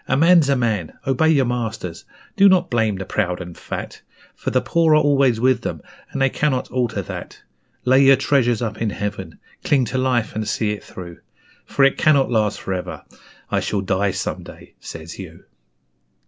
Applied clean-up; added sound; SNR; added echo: none; none; none; none.